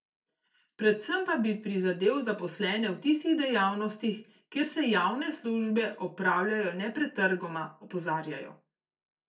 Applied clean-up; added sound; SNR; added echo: none; none; none; reverberation time 0.2 s.